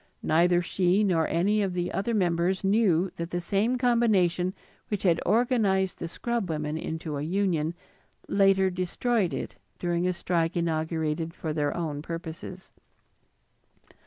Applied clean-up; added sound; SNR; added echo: none; none; none; none.